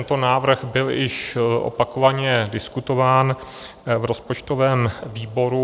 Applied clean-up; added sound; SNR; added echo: none; none; none; none.